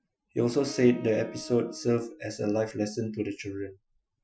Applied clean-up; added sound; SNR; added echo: classical method Wiener filter.